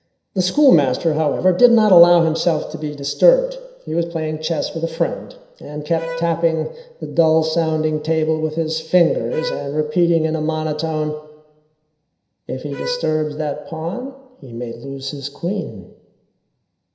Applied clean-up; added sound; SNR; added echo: none; Bowed string instrument; 16 dB; reverberation time 0.9 s.